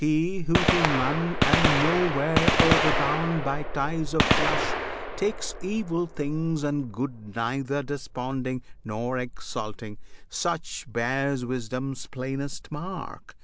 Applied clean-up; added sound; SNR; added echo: none; Gunshot, gunfire; 0 dB; none.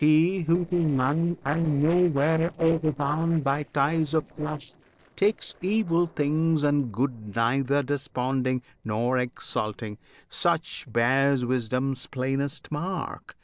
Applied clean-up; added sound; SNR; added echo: neural separator model SepFormer DNS4.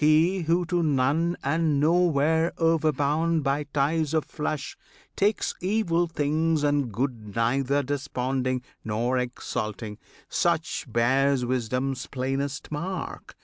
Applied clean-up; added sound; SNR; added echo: none; none; none; none.